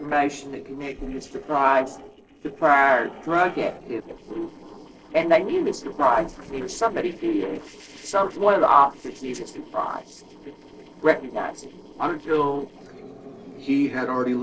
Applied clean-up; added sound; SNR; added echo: neural separator model SepFormer DNS4.